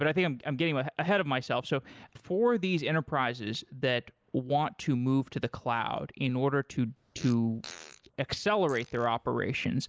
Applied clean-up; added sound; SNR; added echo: neural mask model Resemble Enhance denoiser.